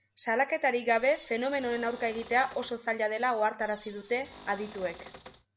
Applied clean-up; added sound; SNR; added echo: none; Cupboard open or close / Door; 20 dB; none.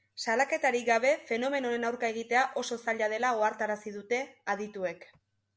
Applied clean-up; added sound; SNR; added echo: none; none; none; none.